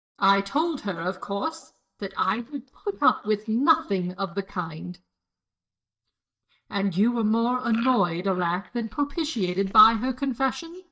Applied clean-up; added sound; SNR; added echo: neural mask model DeepFilterNet 3.